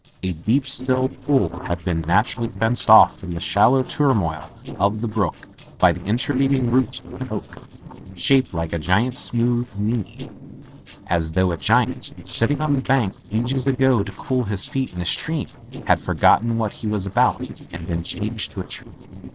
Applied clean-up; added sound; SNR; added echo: neural separator model SepFormer DNS4.